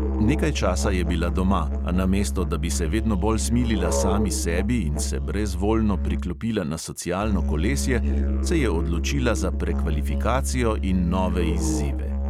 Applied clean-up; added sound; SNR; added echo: none; Musical instrument; -1 dB; none.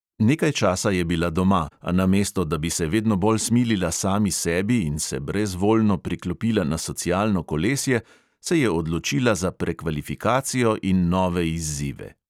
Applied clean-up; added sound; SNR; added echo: none; none; none; none.